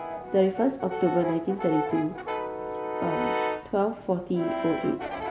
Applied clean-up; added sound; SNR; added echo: none; Brass instrument; 4 dB; none.